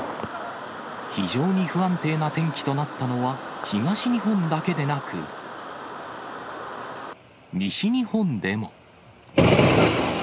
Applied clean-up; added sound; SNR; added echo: none; none; none; none.